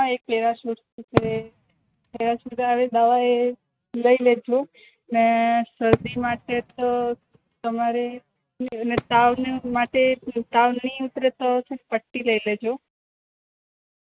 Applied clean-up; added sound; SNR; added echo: neural mask model RNNoise.